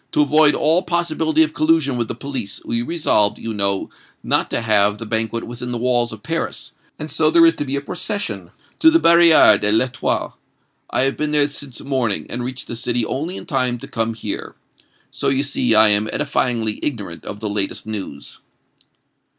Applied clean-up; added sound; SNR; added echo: none; none; none; none.